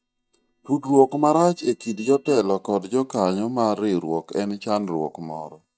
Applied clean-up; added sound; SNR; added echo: neural mask model DeepFilterNet 3.